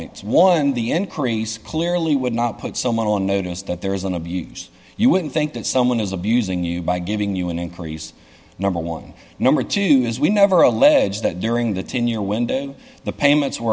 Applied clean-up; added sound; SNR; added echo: none; none; none; none.